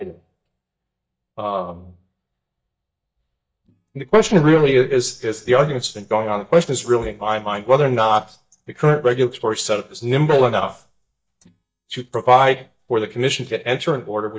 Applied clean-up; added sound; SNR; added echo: neural mask model DeepFilterNet 3.